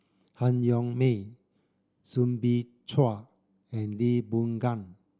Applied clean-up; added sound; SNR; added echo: none; none; none; none.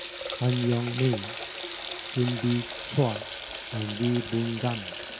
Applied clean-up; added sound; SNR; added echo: none; Water tap, faucet; 8 dB; none.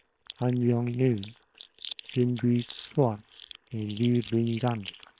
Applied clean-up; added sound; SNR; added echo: neural separator model SepFormer WHAM!.